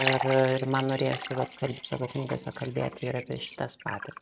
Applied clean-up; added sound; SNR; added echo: neural mask model RNNoise.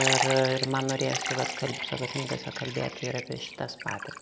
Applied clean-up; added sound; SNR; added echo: none; Liquid; 3 dB; none.